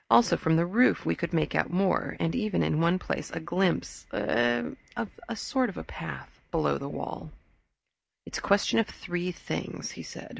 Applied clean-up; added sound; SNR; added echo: none; none; none; none.